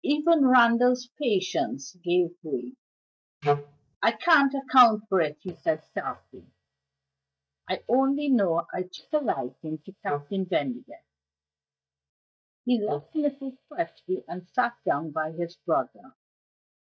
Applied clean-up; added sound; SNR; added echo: neural mask model DeepFilterNet 3.